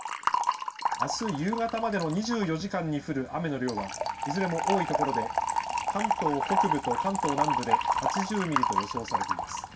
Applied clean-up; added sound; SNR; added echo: none; Fill (with liquid) / Trickle, dribble; -2 dB; reverberation time 0.2 s.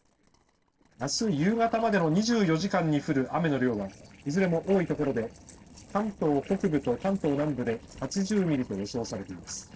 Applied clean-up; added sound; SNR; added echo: neural separator model SepFormer DNS4.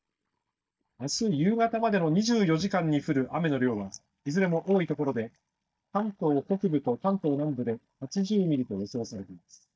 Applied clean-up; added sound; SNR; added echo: neural mask model DeepFilterNet 3.